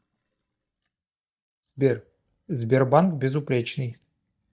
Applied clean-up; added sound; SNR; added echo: neural mask model DeepFilterNet 3.